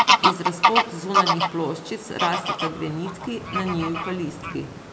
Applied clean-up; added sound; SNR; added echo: none; Bird vocalization, bird call, bird song / Fowl; -5 dB; none.